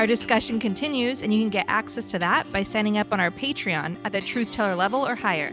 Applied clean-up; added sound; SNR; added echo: none; none; none; none.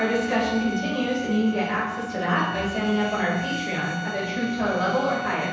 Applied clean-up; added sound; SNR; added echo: none; Bowed string instrument; 8 dB; reverberation time 1.1 s.